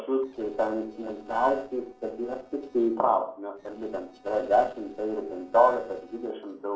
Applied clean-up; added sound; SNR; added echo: neural separator model SepFormer DNS4.